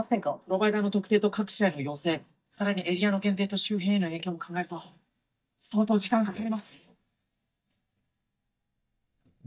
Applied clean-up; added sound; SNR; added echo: neural mask model DeepFilterNet 3.